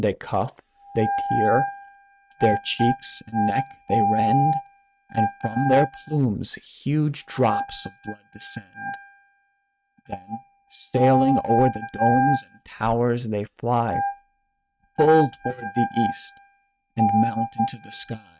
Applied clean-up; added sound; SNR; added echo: neural mask model RNNoise.